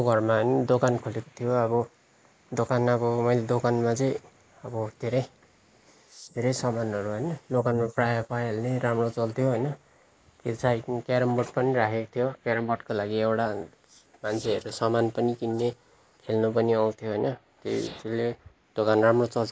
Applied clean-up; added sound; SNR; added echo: neural mask model Resemble Enhance denoiser.